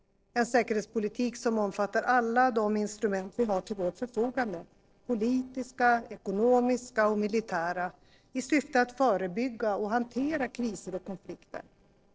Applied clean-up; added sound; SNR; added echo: neural separator model SepFormer DNS4.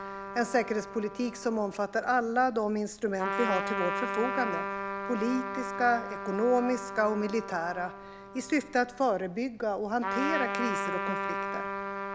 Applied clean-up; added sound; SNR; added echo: none; Trumpet; 5 dB; none.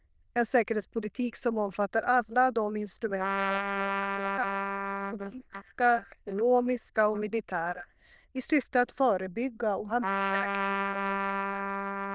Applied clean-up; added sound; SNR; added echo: neural diffusion model UNIVERSE++.